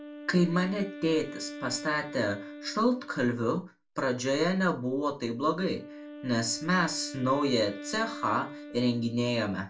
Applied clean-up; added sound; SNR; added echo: none; Wind instrument, woodwind instrument; 14 dB; reverberation time 0.2 s.